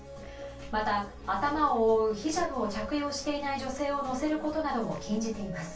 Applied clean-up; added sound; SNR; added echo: none; Guitar; 18 dB; reverberation time 0.2 s.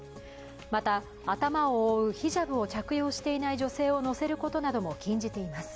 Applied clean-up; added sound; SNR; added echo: none; none; none; none.